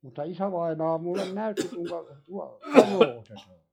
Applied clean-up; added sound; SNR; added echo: classical method log-MMSE.